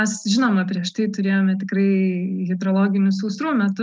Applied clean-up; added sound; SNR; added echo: none; none; none; none.